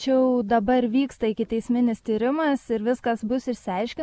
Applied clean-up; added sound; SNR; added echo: none; none; none; none.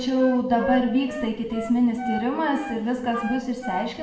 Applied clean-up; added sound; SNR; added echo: none; Wind instrument, woodwind instrument; 10 dB; reverberation time 0.9 s.